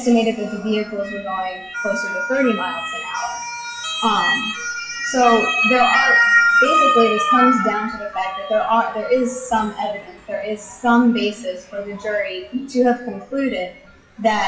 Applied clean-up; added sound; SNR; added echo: classical method WPE with log-MMSE.